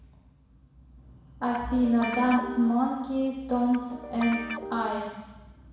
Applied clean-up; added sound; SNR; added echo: none; Guitar; 9 dB; reverberation time 1.1 s.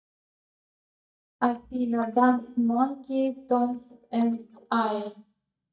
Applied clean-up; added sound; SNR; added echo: neural mask model DeepFilterNet 3.